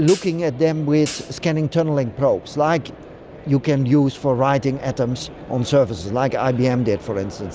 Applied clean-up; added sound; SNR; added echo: none; Hi-hat; 17 dB; none.